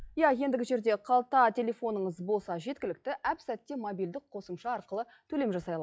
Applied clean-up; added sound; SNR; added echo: classical method log-MMSE.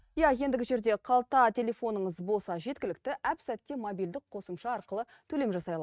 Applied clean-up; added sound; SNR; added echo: neural mask model RNNoise.